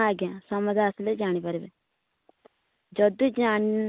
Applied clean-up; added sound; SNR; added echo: none; none; none; none.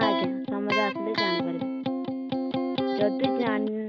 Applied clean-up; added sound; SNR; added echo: none; Electric guitar; -3 dB; none.